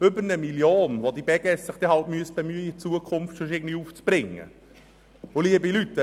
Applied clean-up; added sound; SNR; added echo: none; none; none; none.